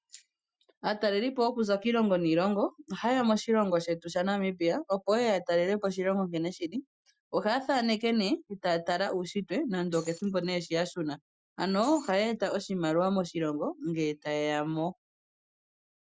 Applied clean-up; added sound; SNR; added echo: classical method Wiener filter.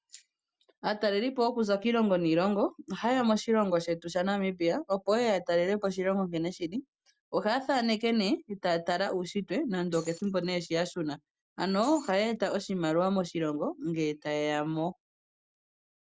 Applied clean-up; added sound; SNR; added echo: none; Shatter; 20 dB; none.